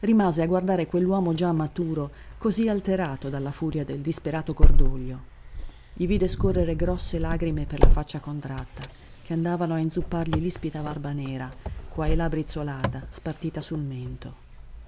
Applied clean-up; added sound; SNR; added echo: none; Wind; -2 dB; none.